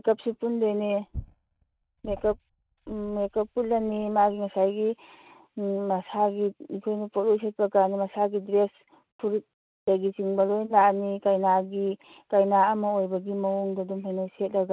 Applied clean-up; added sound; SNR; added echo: neural mask model RNNoise.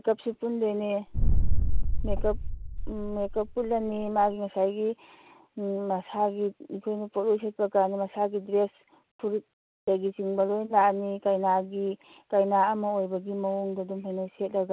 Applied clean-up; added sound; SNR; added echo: none; Boom; -5 dB; none.